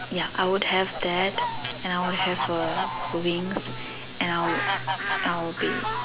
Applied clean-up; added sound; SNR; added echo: none; Fowl; 4 dB; none.